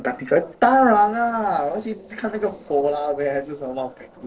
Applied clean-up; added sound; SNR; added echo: neural separator model SepFormer DNS4.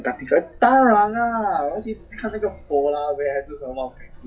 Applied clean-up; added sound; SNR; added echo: classical method WPE with log-MMSE.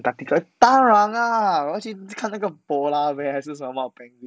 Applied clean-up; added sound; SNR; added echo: none; none; none; none.